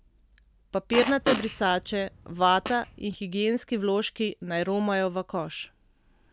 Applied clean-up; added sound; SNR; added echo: none; Fart; 6 dB; none.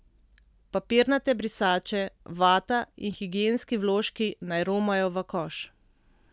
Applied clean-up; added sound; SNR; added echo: none; none; none; none.